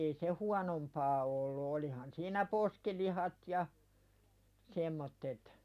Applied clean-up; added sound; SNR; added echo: none; none; none; none.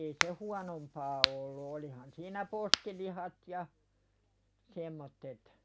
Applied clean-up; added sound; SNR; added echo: none; Crack; -5 dB; none.